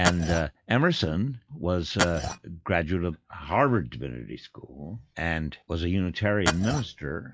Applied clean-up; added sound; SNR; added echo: classical method log-MMSE.